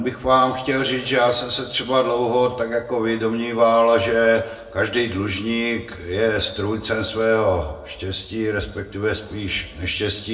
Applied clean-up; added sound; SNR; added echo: none; none; none; reverberation time 0.6 s.